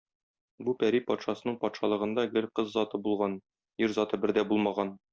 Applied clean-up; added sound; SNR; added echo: none; none; none; none.